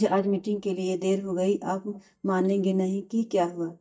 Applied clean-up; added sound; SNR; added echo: neural mask model DeepFilterNet 3.